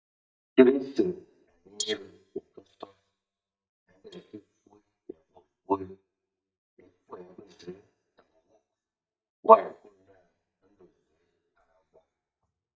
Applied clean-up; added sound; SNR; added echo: neural mask model DeepFilterNet 3.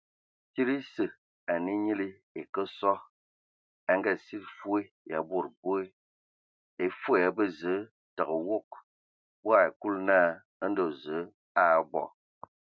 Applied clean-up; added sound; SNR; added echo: none; none; none; none.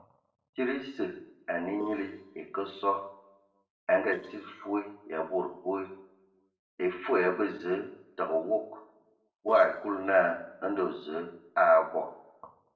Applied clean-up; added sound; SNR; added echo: neural separator model SepFormer DNS4.